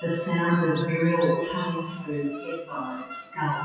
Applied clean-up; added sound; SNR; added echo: classical method WPE with log-MMSE.